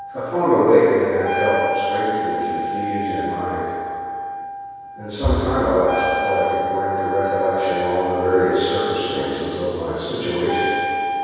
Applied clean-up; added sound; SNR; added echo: none; Wind instrument, woodwind instrument; 5 dB; reverberation time 2.2 s.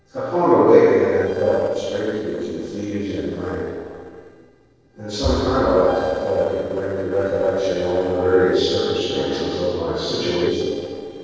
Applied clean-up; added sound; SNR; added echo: neural separator model SepFormer DNS4.